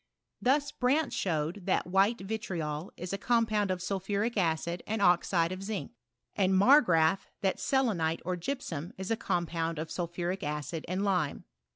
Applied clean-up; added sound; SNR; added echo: none; none; none; none.